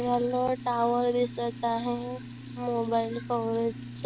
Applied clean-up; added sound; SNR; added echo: none; Sink (filling or washing); 12 dB; none.